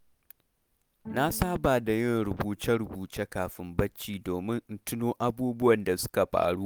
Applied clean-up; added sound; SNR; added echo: none; Bowed string instrument; 19 dB; none.